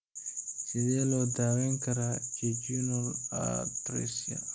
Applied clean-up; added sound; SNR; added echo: none; none; none; none.